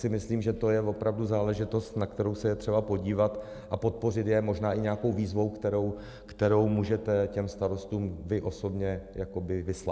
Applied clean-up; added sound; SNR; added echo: none; none; none; none.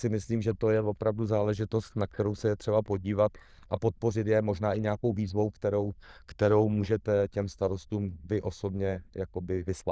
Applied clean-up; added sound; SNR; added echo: neural diffusion model UNIVERSE++.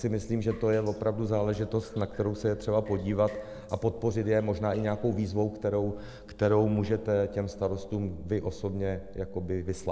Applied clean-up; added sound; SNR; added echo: none; Drip; 19 dB; none.